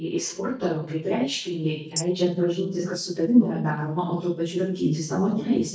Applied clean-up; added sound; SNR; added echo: neural mask model DeepFilterNet 3.